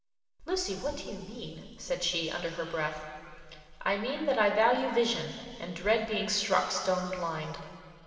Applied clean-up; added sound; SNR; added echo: none; none; none; reverberation time 2.5 s.